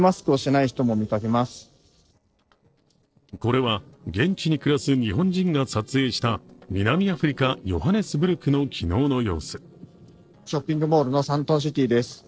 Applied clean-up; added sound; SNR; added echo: neural separator model SepFormer DNS4.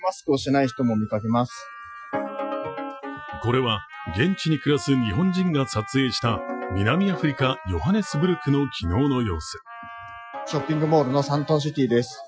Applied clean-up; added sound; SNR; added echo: classical method Wiener filter.